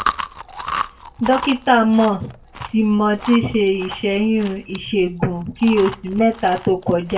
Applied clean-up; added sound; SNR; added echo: none; Chewing, mastication; 12 dB; reverberation time 0.2 s.